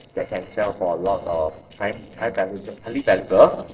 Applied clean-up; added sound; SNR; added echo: neural separator model SepFormer DNS4.